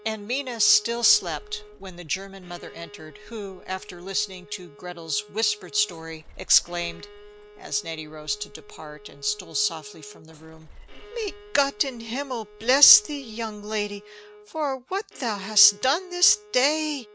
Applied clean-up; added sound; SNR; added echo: none; Bus / Engine + Bowed string instrument; 19 dB; none.